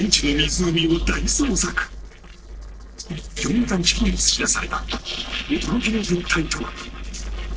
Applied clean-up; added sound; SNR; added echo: neural separator model SepFormer DNS4.